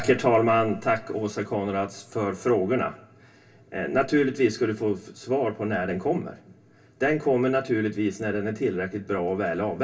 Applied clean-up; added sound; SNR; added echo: none; none; none; reverberation time 0.2 s.